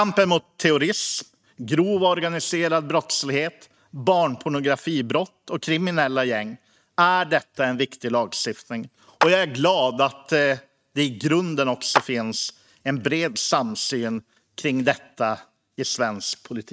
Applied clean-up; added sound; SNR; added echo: neural mask model RNNoise.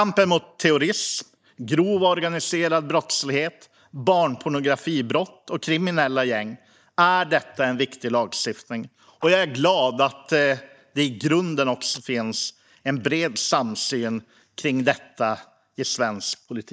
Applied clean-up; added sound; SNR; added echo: neural mask model DeepFilterNet 3.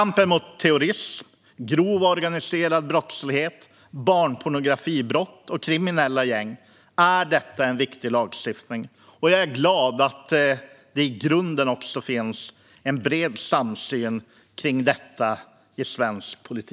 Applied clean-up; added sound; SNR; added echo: none; none; none; none.